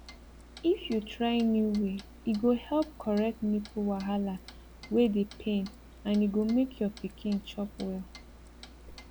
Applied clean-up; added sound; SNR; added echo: none; Clock; 19 dB; none.